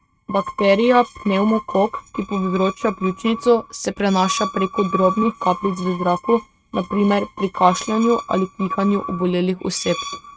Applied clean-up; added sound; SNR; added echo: neural mask model RNNoise.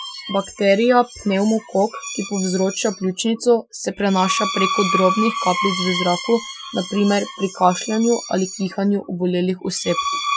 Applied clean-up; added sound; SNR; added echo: classical method Wiener filter.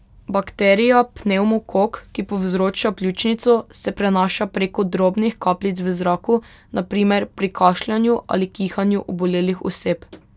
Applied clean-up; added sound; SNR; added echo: none; none; none; none.